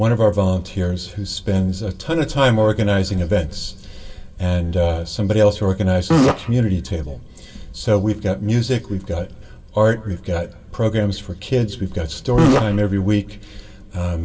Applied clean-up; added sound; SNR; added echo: none; Fart; -3 dB; reverberation time 1.6 s.